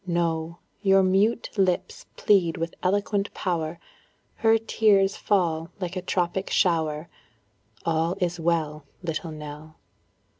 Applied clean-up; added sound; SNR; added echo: none; none; none; none.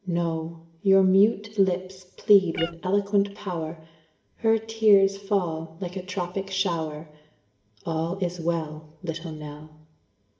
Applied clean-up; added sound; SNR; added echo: none; Meow; 13 dB; reverberation time 0.7 s.